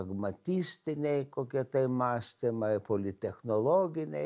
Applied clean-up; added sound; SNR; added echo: none; none; none; none.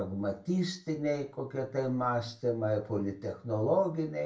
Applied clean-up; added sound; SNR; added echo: none; none; none; reverberation time 0.3 s.